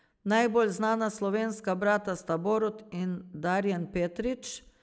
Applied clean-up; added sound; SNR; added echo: none; none; none; none.